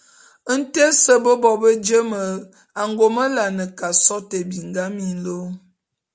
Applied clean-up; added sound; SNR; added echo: none; none; none; none.